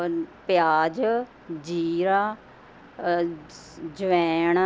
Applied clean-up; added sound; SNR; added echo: none; none; none; none.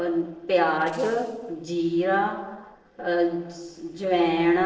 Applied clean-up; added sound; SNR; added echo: neural separator model SepFormer DNS4.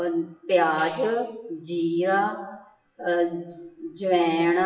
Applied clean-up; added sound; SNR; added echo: classical method WPE with log-MMSE.